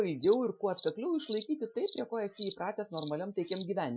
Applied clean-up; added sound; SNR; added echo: classical method Wiener filter.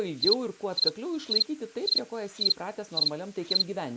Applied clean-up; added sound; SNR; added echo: none; Cricket; -3 dB; none.